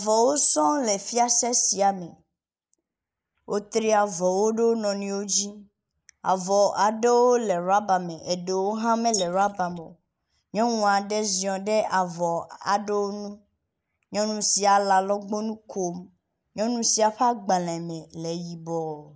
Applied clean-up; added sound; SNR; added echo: neural mask model Resemble Enhance denoiser.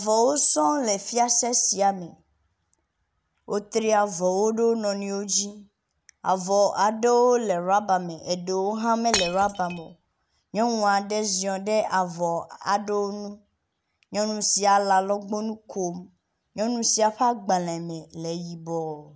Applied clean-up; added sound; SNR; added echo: none; Shatter; 6 dB; none.